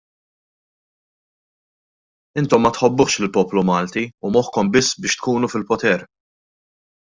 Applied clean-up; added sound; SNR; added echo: none; none; none; none.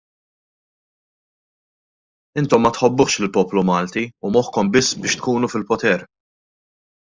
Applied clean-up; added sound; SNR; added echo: neural mask model Resemble Enhance denoiser.